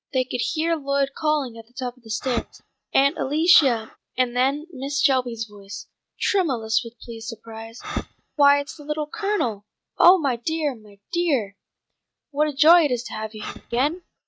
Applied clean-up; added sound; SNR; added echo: neural mask model RNNoise.